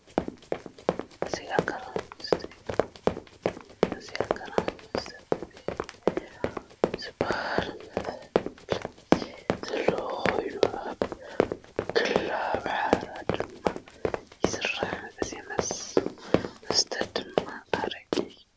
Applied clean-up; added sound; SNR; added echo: none; Run; -5 dB; none.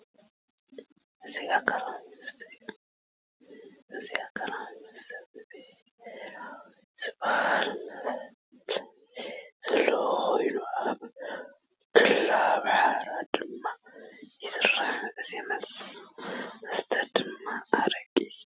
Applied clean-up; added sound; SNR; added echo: none; none; none; none.